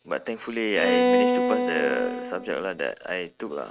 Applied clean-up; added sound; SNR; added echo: neural mask model RNNoise.